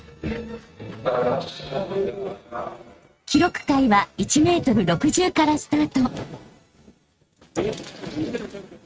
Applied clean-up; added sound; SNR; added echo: neural mask model RNNoise.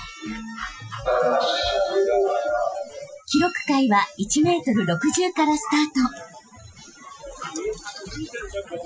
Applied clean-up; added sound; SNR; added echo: classical method Wiener filter.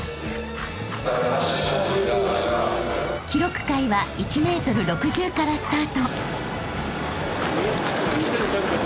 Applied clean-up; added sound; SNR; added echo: none; Dog; 16 dB; none.